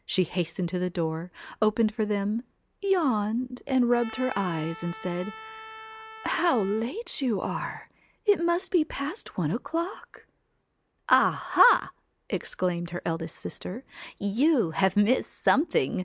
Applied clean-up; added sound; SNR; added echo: none; Trumpet; 16 dB; none.